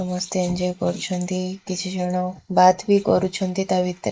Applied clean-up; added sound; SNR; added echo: neural mask model Resemble Enhance denoiser.